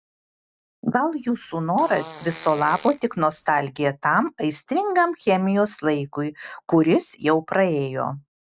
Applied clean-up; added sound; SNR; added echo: none; Fart; 17 dB; none.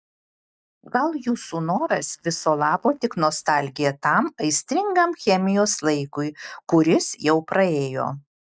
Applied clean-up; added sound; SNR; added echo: neural mask model DeepFilterNet 3.